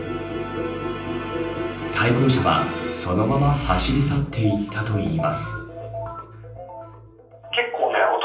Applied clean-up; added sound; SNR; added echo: none; none; none; reverberation time 0.6 s.